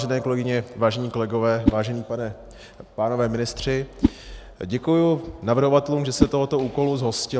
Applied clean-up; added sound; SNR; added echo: none; Whoosh, swoosh, swish; 7 dB; none.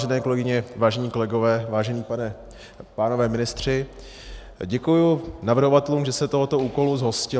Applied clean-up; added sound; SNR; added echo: none; none; none; none.